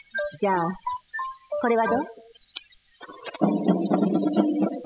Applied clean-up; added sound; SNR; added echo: classical method spectral subtraction.